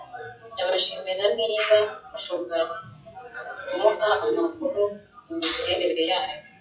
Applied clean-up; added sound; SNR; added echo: classical method WPE with log-MMSE.